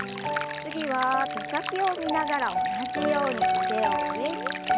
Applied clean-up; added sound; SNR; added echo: none; Stream; 10 dB; none.